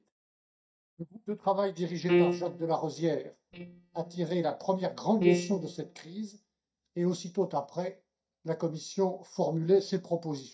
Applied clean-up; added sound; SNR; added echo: neural mask model DeepFilterNet 3.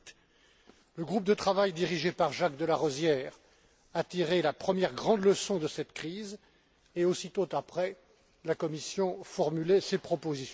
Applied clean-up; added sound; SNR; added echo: none; none; none; none.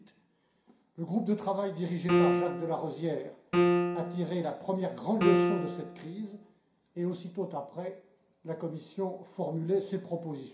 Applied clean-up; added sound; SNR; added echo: none; Piano; -5 dB; reverberation time 0.5 s.